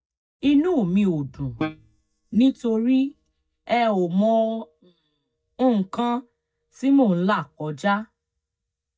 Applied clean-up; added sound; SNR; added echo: neural mask model DeepFilterNet 3.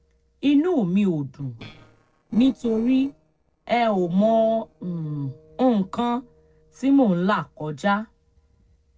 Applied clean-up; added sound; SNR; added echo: neural separator model SepFormer DNS4.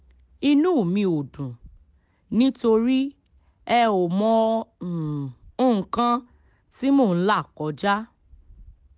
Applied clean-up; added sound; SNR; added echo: none; none; none; none.